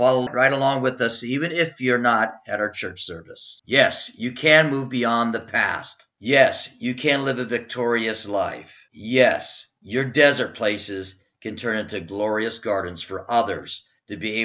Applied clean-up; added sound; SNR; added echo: none; none; none; none.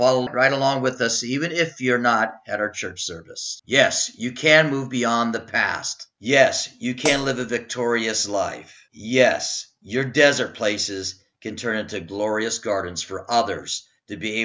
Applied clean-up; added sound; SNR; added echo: none; Hi-hat; 7 dB; none.